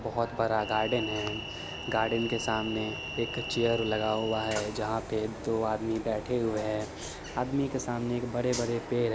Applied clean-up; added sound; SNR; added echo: none; Train; 9 dB; none.